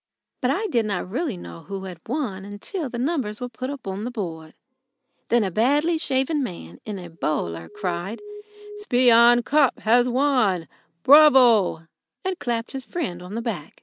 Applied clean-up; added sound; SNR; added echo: none; Alarm; 14 dB; none.